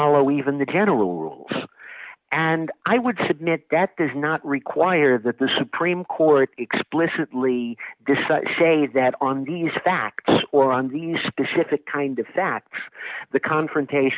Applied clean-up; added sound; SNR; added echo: none; none; none; none.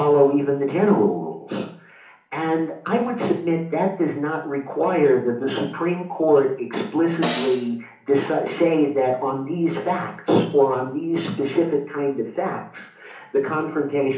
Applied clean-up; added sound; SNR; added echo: none; Snare drum; 10 dB; reverberation time 0.8 s.